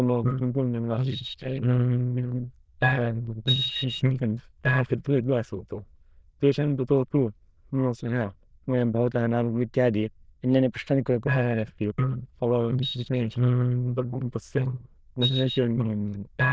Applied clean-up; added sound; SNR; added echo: neural diffusion model UNIVERSE++.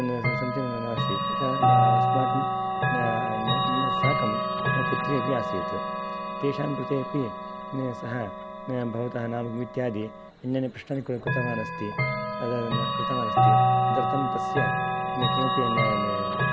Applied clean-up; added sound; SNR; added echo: none; Chime / Clock; -5 dB; none.